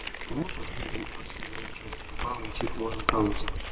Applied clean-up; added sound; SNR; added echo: neural separator model SepFormer WHAMR!.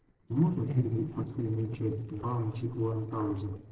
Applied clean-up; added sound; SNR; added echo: neural separator model SepFormer DNS4.